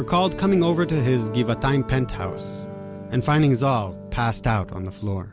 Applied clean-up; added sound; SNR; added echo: none; none; none; none.